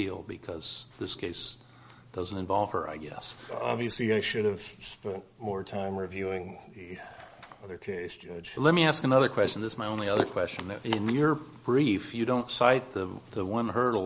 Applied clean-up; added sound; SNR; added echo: none; none; none; none.